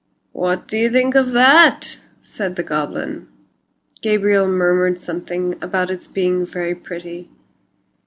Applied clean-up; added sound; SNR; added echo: none; none; none; none.